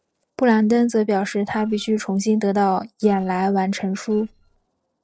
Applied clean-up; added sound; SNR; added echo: neural separator model SepFormer DNS4.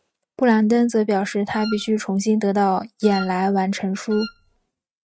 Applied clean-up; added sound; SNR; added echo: neural mask model RNNoise.